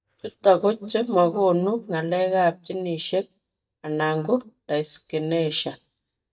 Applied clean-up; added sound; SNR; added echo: neural mask model DeepFilterNet 3.